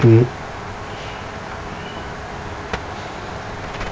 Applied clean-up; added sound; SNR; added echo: none; none; none; none.